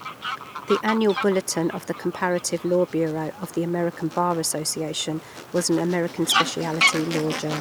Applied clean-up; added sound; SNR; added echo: none; Fowl; 6 dB; none.